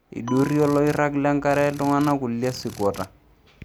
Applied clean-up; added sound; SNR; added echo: none; Bell + Drill; 17 dB; none.